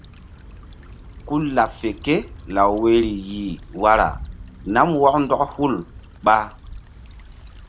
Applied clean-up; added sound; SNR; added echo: none; Stream / Trickle, dribble / Traffic noise, roadway noise; 16 dB; none.